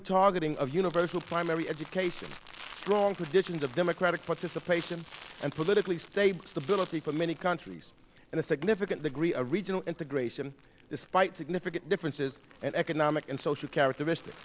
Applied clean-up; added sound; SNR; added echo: none; Crumpling, crinkling; 18 dB; none.